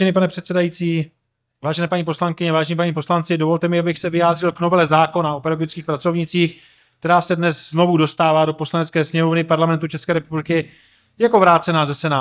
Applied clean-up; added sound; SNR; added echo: neural mask model DeepFilterNet 3.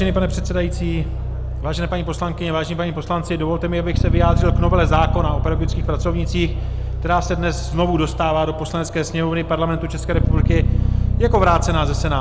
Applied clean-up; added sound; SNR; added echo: none; Bass guitar; -1 dB; none.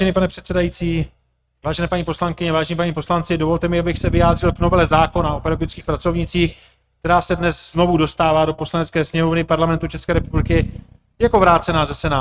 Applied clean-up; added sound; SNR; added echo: neural mask model RNNoise.